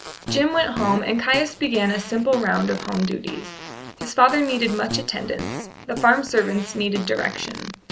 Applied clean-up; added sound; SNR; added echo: none; Fart; 12 dB; none.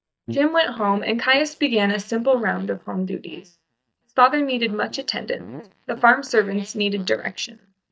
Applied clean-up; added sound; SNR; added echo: neural mask model DeepFilterNet 3.